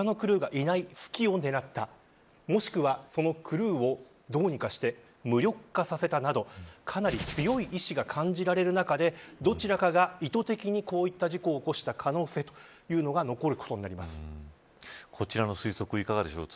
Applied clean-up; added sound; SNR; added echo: none; Hands; 9 dB; none.